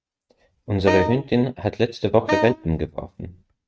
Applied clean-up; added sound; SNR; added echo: neural mask model RNNoise.